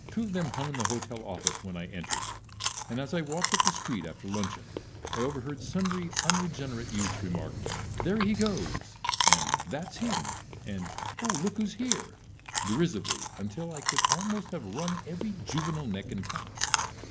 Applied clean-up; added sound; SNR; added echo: none; Chewing, mastication; 0 dB; none.